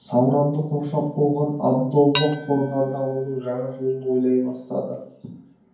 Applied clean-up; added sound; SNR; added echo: none; Dishes, pots, and pans; 13 dB; reverberation time 0.9 s.